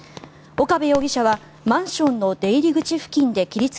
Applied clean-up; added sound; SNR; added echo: none; Run; 19 dB; none.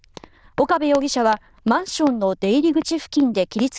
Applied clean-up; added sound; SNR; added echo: neural diffusion model UNIVERSE++.